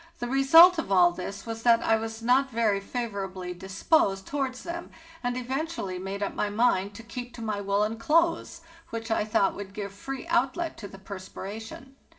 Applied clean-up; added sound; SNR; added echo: none; none; none; reverberation time 0.4 s.